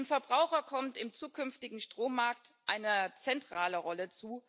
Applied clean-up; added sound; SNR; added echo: none; none; none; none.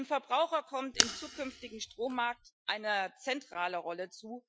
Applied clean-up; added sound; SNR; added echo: classical method Wiener filter.